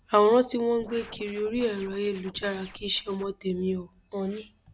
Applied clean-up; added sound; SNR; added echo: none; Scratching (performance technique); 20 dB; none.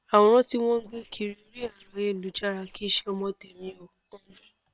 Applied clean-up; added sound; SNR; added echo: neural separator model SepFormer WHAM!.